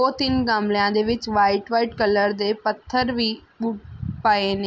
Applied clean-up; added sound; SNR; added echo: none; none; none; none.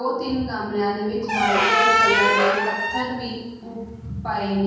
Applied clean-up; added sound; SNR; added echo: none; Squeak; -3 dB; reverberation time 1.3 s.